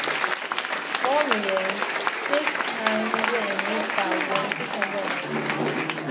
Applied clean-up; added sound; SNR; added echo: none; Applause / Crowd; -4 dB; none.